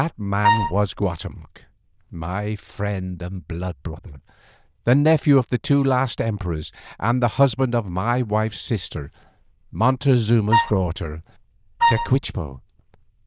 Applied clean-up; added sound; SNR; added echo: neural diffusion model UNIVERSE++.